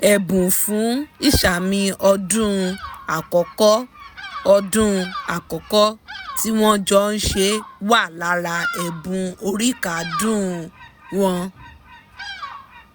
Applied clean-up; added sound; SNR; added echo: none; Bird vocalization, bird call, bird song; 16 dB; none.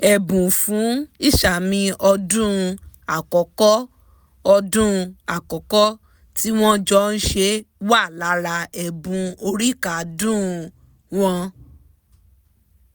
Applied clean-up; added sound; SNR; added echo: none; none; none; none.